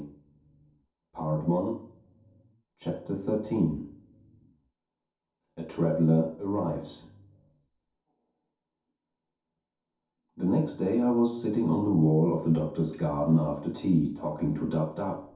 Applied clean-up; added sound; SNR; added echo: none; none; none; reverberation time 0.6 s.